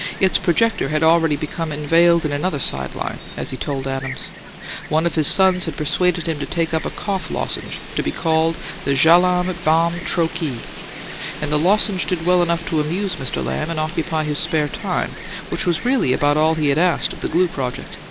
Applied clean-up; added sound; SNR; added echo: none; Wind; 14 dB; none.